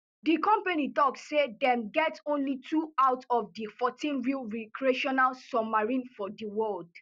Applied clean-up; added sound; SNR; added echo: none; none; none; none.